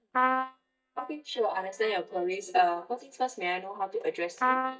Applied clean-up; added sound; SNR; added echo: neural mask model DeepFilterNet 3.